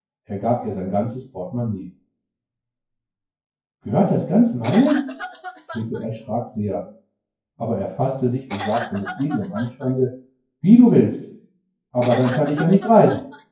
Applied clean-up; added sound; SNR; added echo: classical method WPE with log-MMSE.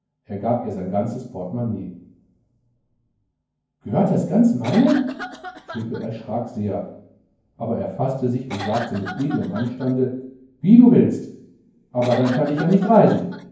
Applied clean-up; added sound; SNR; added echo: none; Cough; 13 dB; reverberation time 0.9 s.